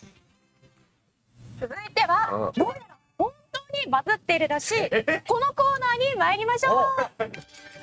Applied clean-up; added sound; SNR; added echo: neural mask model RNNoise.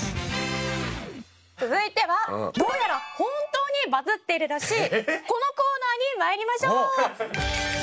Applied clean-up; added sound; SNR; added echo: none; none; none; none.